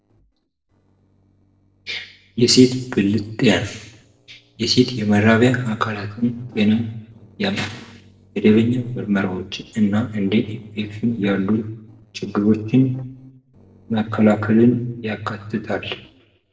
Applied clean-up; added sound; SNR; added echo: neural separator model SepFormer DNS4.